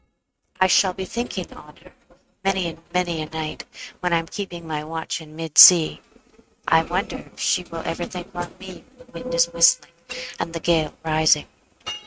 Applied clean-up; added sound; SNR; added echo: neural mask model RNNoise.